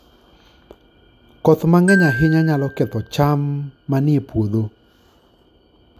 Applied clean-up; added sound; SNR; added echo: none; Glockenspiel; 10 dB; none.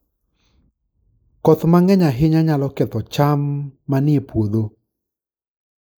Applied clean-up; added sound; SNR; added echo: neural mask model Resemble Enhance denoiser.